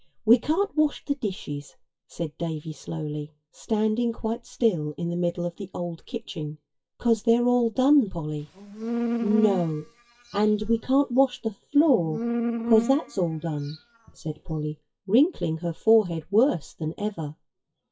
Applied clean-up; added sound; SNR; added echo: classical method WPE with log-MMSE.